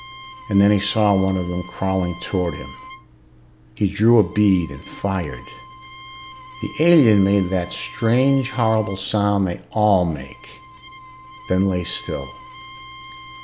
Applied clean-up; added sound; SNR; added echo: none; Bowed string instrument; 19 dB; none.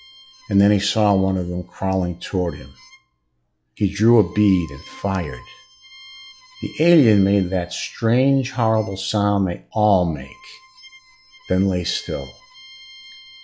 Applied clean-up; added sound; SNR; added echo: classical method log-MMSE.